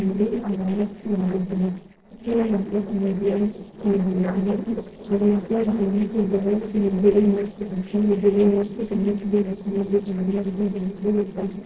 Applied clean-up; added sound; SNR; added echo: neural separator model SepFormer DNS4.